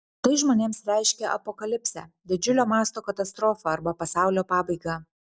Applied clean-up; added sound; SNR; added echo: none; none; none; none.